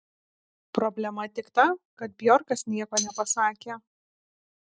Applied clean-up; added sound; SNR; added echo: neural mask model RNNoise.